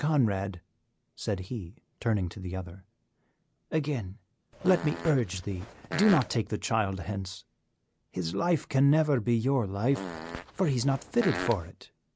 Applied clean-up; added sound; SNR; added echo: none; Fart; 9 dB; none.